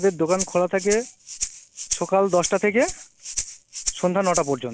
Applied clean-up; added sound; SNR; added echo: none; Rattle (instrument); 9 dB; none.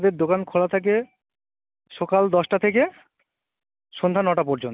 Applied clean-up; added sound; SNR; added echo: none; none; none; none.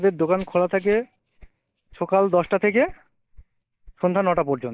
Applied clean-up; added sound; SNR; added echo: neural mask model DeepFilterNet 3.